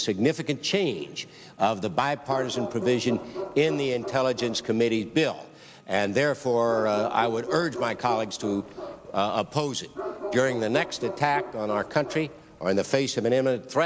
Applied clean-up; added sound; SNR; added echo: none; Bark; 10 dB; none.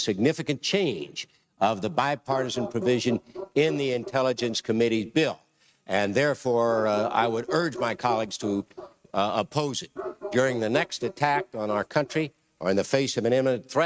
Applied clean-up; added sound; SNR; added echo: neural mask model RNNoise.